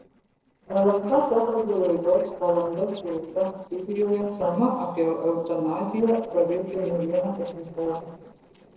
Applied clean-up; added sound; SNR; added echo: neural separator model SepFormer DNS4.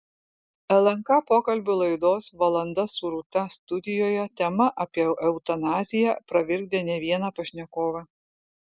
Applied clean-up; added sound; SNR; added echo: none; none; none; none.